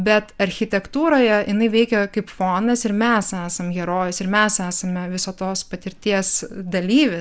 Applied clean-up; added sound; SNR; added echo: none; none; none; none.